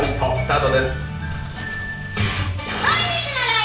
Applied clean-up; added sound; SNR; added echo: none; Accelerating, revving, vroom / Motor vehicle (road); 8 dB; reverberation time 0.5 s.